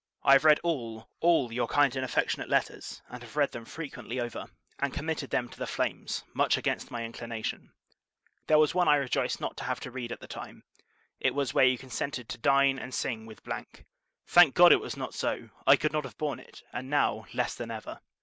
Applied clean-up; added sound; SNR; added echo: none; none; none; none.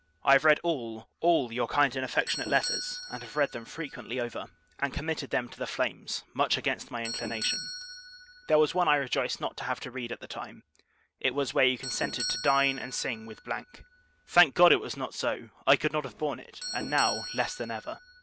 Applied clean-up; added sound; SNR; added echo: none; Doorbell; 12 dB; none.